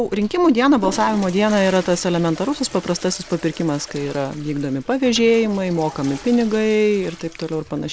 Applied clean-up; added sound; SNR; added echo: none; Toilet flush / Water; 17 dB; none.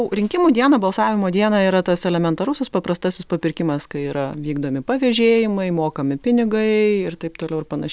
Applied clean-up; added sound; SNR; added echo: none; none; none; none.